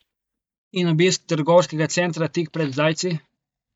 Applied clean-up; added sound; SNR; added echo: neural mask model DeepFilterNet 3.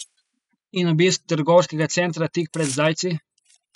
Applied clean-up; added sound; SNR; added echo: classical method spectral subtraction.